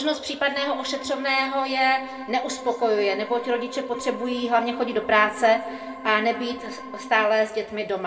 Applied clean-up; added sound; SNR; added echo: none; Organ; 13 dB; reverberation time 1.6 s.